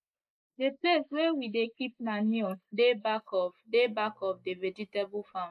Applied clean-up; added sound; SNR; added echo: neural mask model Resemble Enhance denoiser.